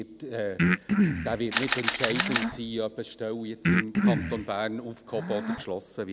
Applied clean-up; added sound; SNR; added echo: none; Breathing + Camera; -4 dB; none.